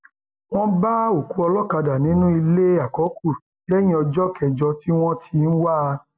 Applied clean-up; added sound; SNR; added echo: none; Brass instrument; 15 dB; none.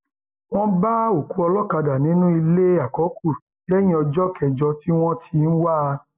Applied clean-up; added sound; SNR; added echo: neural mask model Resemble Enhance denoiser.